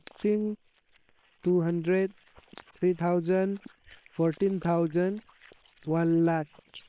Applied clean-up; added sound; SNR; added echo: neural separator model SepFormer WHAM!.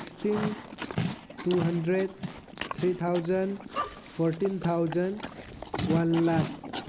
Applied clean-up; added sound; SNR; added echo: none; Livestock, farm animals, working animals; 6 dB; none.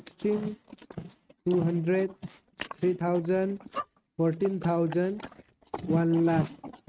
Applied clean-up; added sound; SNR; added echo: neural mask model RNNoise.